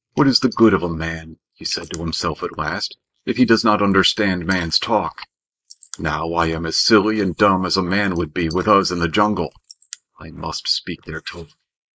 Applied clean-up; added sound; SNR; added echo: neural mask model Resemble Enhance denoiser.